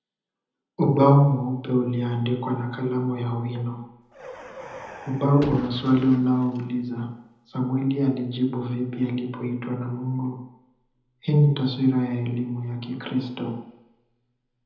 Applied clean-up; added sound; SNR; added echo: none; Car; 16 dB; reverberation time 0.8 s.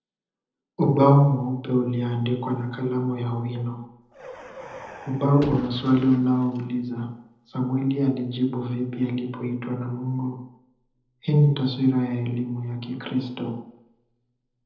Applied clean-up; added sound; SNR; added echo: neural separator model SepFormer DNS4.